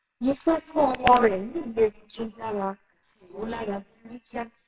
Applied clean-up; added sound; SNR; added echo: neural separator model SepFormer WHAMR!.